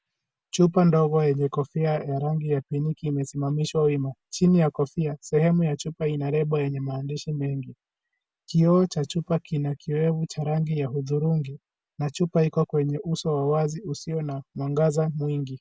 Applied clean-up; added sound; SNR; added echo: none; none; none; none.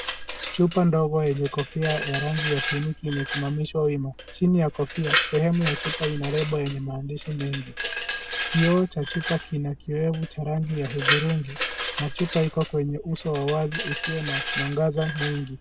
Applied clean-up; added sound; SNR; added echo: none; Glass; 4 dB; none.